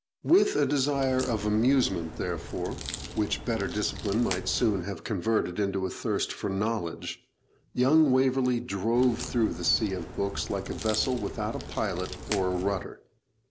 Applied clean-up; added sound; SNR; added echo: none; Crack; 11 dB; none.